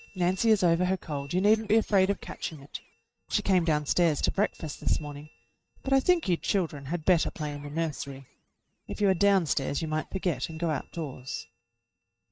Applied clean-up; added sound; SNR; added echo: neural mask model RNNoise.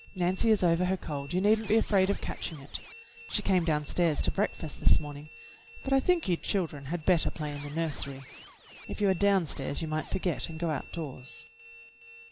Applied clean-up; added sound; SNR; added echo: none; Squeak; 20 dB; none.